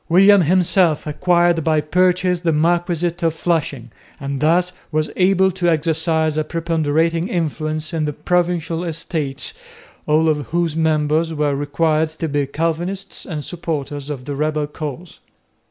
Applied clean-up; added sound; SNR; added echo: none; none; none; none.